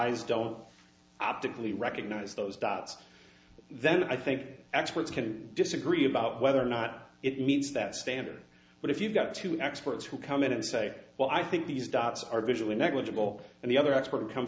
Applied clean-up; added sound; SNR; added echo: none; none; none; none.